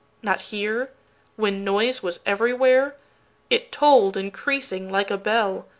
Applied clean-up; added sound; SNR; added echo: none; none; none; none.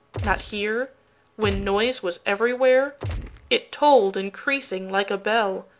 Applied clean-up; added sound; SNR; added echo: none; Gunshot, gunfire; 8 dB; none.